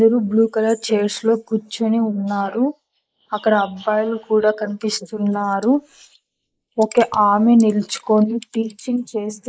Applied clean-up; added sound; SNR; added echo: neural mask model Resemble Enhance denoiser.